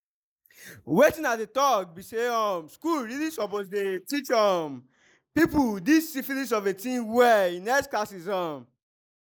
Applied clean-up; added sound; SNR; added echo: neural mask model Resemble Enhance denoiser.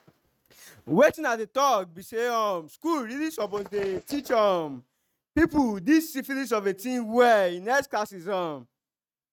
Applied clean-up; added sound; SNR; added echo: neural mask model RNNoise.